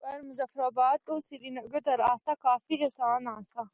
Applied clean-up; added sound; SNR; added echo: none; none; none; none.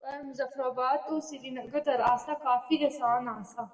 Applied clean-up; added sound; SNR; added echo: none; none; none; reverberation time 0.8 s.